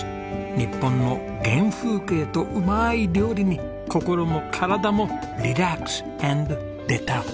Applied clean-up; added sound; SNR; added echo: none; none; none; none.